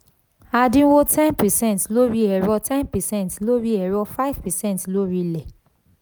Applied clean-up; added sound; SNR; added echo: none; none; none; none.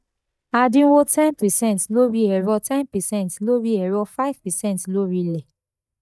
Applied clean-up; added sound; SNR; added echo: neural mask model DeepFilterNet 3.